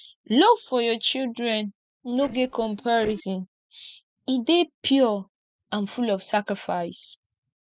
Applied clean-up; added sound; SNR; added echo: neural separator model SepFormer DNS4.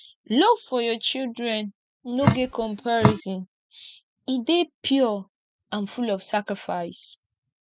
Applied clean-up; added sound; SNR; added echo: none; Drip; -3 dB; none.